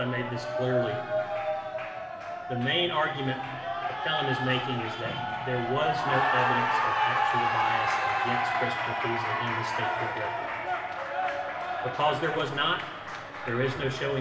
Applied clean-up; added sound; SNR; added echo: none; Cheering; -2 dB; reverberation time 2.9 s.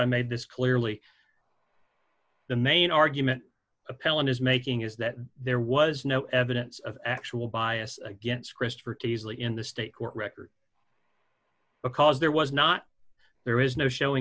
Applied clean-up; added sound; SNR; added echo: none; none; none; none.